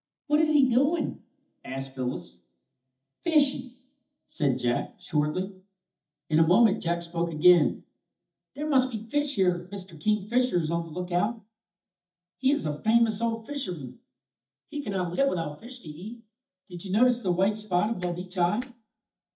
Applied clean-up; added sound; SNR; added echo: neural mask model DeepFilterNet 3.